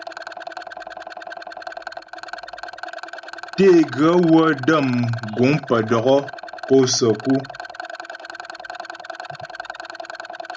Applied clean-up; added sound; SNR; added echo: none; Rattle; 13 dB; none.